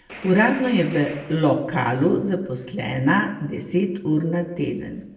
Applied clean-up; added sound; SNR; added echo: none; Gunshot, gunfire; 18 dB; reverberation time 0.6 s.